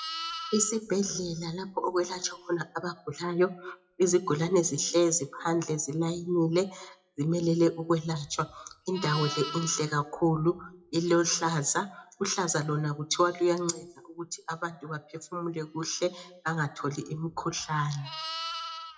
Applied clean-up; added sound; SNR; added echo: classical method WPE with log-MMSE.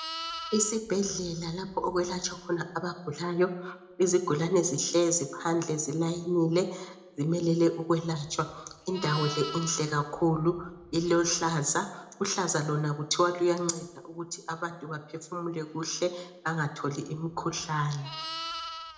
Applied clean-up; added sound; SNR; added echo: none; Livestock, farm animals, working animals; 16 dB; reverberation time 0.6 s.